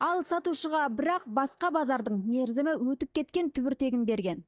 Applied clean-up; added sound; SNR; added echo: neural mask model DeepFilterNet 3.